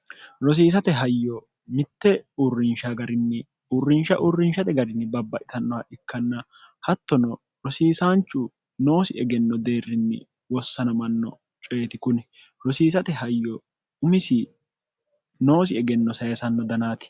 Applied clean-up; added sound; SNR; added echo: none; none; none; none.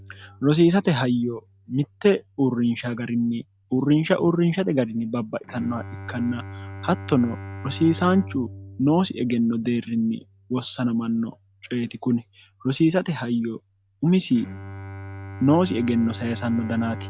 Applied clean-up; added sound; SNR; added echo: none; Bowed string instrument; 16 dB; none.